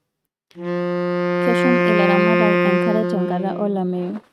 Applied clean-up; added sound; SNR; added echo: neural mask model RNNoise.